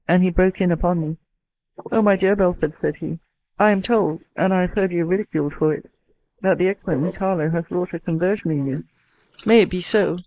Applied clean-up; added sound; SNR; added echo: neural mask model Resemble Enhance denoiser.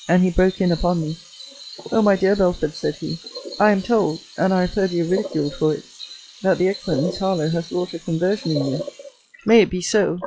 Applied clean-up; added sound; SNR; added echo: classical method log-MMSE.